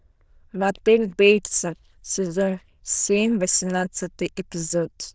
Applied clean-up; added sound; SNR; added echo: neural diffusion model UNIVERSE++.